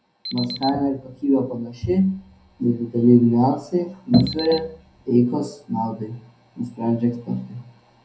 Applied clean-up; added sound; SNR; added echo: none; Alarm; 13 dB; reverberation time 0.2 s.